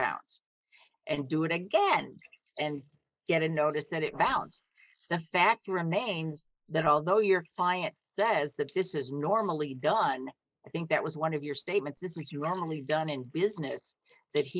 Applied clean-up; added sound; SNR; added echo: neural mask model Resemble Enhance denoiser.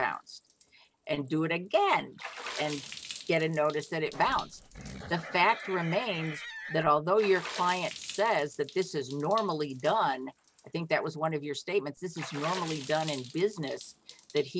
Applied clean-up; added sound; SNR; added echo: none; Livestock, farm animals, working animals + Water / Splash, splatter; 14 dB; none.